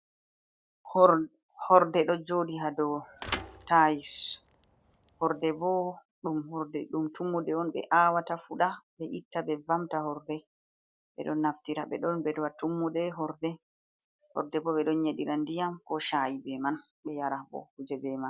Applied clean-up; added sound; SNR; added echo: none; Thump, thud; 12 dB; none.